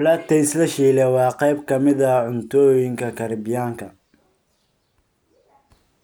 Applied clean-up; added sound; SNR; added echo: none; none; none; none.